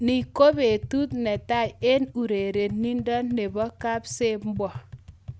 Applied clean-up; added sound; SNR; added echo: none; Tap; 16 dB; none.